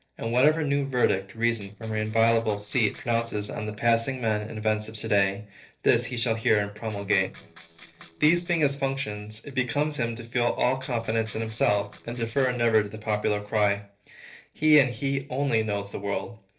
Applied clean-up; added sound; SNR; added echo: neural separator model SepFormer DNS4.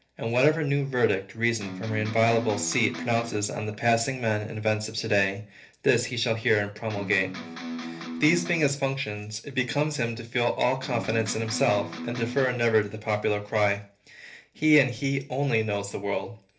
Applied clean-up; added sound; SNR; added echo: none; Electric guitar; 9 dB; reverberation time 0.3 s.